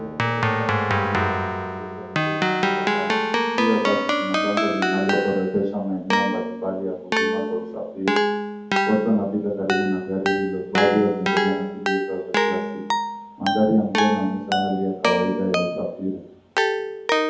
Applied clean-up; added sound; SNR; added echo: none; Keyboard (musical); -2 dB; reverberation time 0.6 s.